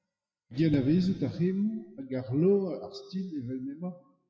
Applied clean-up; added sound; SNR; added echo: classical method WPE with log-MMSE.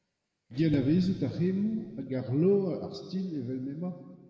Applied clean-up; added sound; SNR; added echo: none; Guitar; 18 dB; reverberation time 2.0 s.